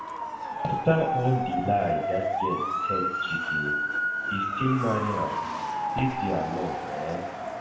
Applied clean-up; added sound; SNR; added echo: none; Motor vehicle (road) / Siren; 0 dB; reverberation time 0.9 s.